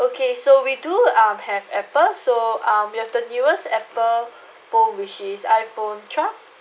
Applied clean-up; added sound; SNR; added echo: none; none; none; none.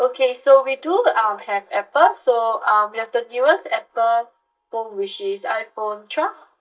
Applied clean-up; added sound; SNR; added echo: neural mask model DeepFilterNet 3.